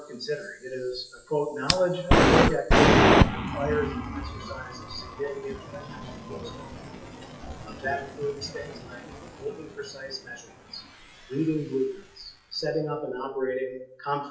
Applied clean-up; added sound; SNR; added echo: classical method WPE with log-MMSE.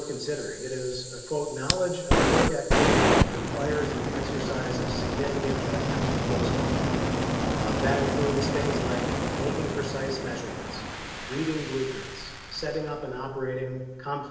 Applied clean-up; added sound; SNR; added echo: none; Fire; -4 dB; reverberation time 1.4 s.